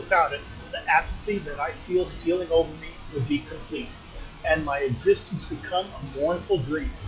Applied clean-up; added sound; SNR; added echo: classical method log-MMSE.